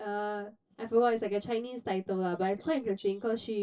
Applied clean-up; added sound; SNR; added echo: neural separator model SepFormer DNS4.